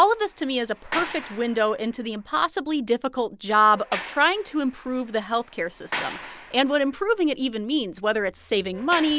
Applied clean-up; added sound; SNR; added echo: none; Sliding door; 15 dB; none.